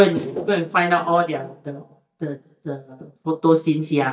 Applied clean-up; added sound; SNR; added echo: neural mask model DeepFilterNet 3.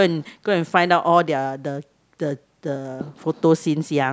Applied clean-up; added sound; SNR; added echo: none; none; none; none.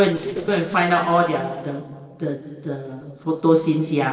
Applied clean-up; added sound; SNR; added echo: neural separator model SepFormer DNS4.